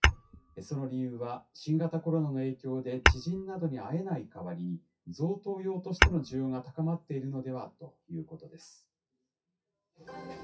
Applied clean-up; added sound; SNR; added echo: classical method WPE with log-MMSE.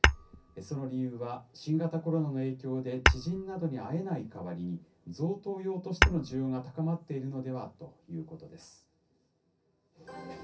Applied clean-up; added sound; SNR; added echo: none; Tap / Hammer / Glass; -1 dB; reverberation time 0.3 s.